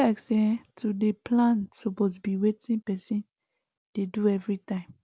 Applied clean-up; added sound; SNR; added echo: none; none; none; none.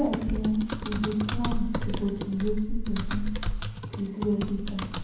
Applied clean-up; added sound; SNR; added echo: none; Typing; 0 dB; reverberation time 1.2 s.